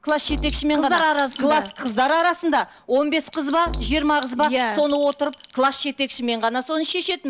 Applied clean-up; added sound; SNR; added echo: none; Chink, clink + Musical instrument; 11 dB; none.